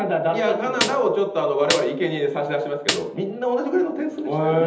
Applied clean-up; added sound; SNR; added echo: none; Snare drum; 7 dB; reverberation time 1.2 s.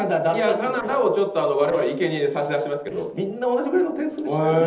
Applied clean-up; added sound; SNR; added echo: neural separator model SepFormer DNS4.